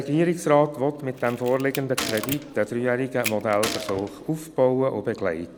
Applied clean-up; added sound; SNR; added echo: none; Gunshot, gunfire + Camera; 11 dB; none.